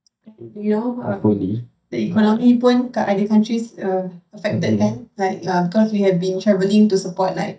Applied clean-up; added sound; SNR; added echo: neural mask model DeepFilterNet 3.